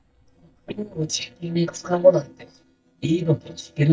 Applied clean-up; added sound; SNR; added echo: neural mask model DeepFilterNet 3.